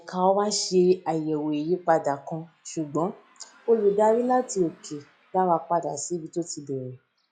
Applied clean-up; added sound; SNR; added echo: classical method log-MMSE.